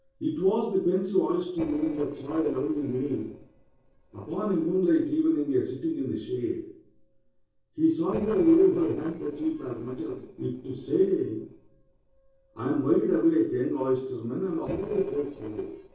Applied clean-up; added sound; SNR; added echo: neural separator model SepFormer DNS4.